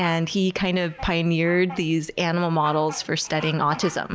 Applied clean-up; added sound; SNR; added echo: none; Bird vocalization, bird call, bird song; 18 dB; none.